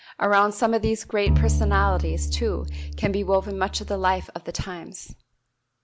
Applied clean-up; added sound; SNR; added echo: none; Bowed string instrument; -1 dB; none.